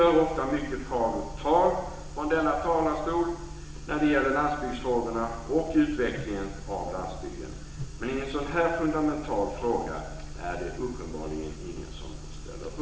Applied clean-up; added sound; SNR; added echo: none; Whoosh, swoosh, swish; 18 dB; reverberation time 0.9 s.